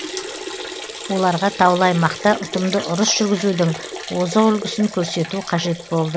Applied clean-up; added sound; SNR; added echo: none; Liquid; 11 dB; none.